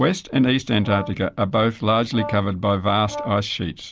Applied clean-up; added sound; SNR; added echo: none; Brass instrument; 14 dB; none.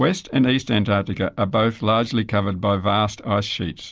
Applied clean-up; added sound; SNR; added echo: none; none; none; none.